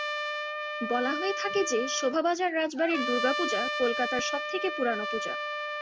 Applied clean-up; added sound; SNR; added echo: none; Trumpet; 3 dB; none.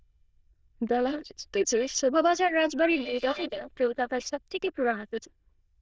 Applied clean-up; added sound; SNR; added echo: neural diffusion model UNIVERSE++.